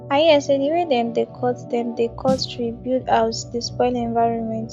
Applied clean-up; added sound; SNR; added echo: none; Snare drum + Organ; 13 dB; none.